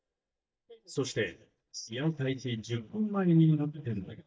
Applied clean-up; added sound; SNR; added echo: neural mask model DeepFilterNet 3.